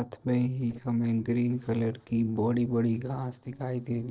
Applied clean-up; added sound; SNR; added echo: neural separator model SepFormer DNS4.